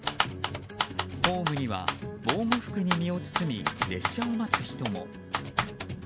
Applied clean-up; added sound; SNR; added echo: none; Typewriter; -2 dB; none.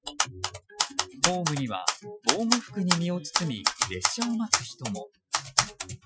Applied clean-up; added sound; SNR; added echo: classical method Wiener filter.